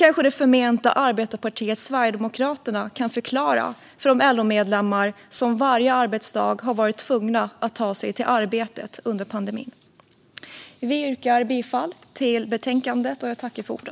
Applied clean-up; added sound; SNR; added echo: none; none; none; none.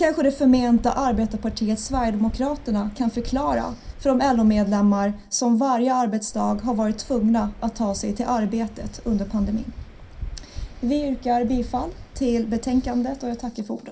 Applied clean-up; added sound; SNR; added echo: none; Waves, surf; 14 dB; reverberation time 0.3 s.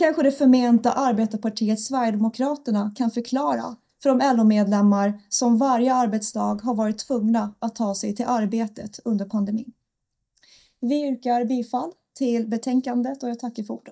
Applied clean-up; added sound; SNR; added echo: neural mask model DeepFilterNet 3.